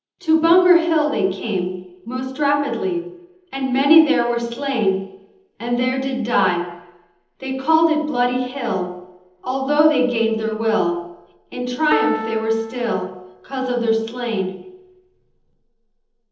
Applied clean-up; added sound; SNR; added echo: neural separator model SepFormer DNS4.